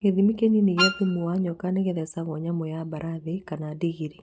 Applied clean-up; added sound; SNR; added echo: neural mask model RNNoise.